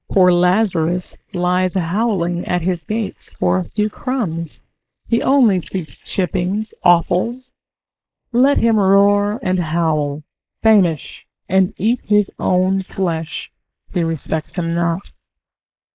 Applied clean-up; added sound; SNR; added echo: neural mask model Resemble Enhance denoiser.